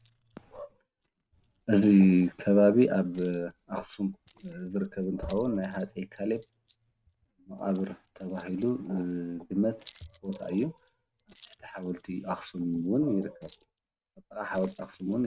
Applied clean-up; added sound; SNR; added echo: neural mask model RNNoise.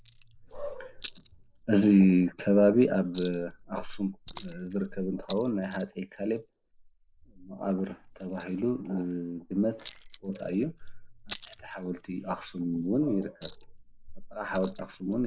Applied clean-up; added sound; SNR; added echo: neural mask model Resemble Enhance denoiser.